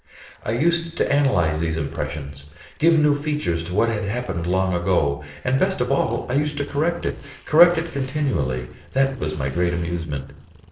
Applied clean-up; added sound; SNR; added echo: neural separator model SepFormer DNS4.